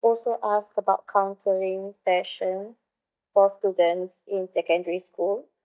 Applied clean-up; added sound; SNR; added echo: neural mask model DeepFilterNet 3.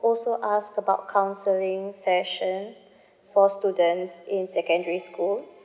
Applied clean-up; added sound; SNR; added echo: none; none; none; none.